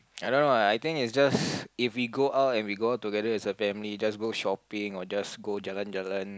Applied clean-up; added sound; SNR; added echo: none; none; none; none.